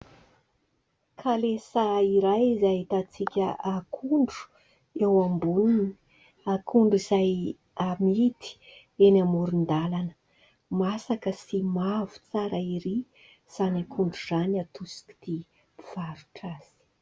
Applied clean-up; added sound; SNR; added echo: none; none; none; none.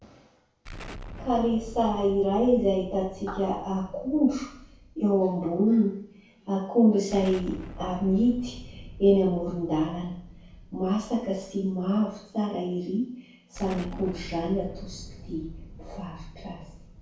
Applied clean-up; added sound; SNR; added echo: none; Explosion; 16 dB; reverberation time 0.6 s.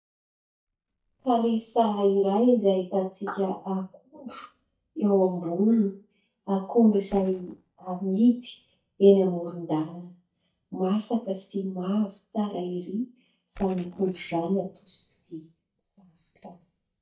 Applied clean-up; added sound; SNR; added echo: neural mask model DeepFilterNet 3.